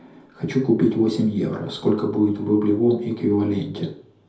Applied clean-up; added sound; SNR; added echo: none; none; none; reverberation time 0.5 s.